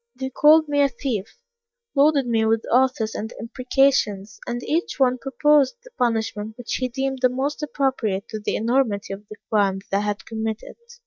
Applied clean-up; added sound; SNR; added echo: neural mask model DeepFilterNet 3.